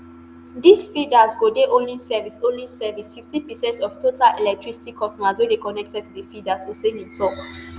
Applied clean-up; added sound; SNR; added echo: none; none; none; none.